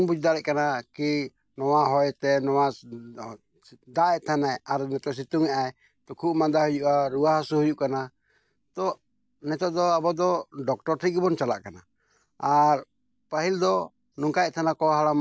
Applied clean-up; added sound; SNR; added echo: none; none; none; none.